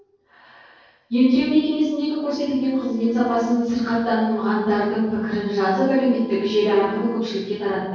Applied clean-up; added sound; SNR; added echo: neural separator model SepFormer DNS4.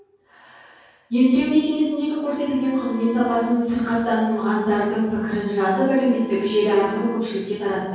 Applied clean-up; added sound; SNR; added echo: none; Wind instrument, woodwind instrument; 17 dB; reverberation time 1.3 s.